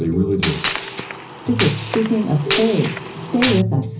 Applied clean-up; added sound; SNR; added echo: none; Gunshot, gunfire; 6 dB; reverberation time 0.5 s.